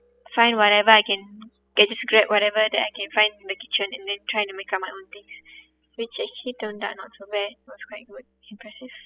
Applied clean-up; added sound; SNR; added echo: classical method spectral subtraction.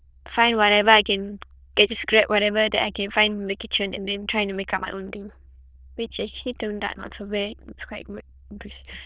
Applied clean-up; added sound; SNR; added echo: neural diffusion model UNIVERSE++.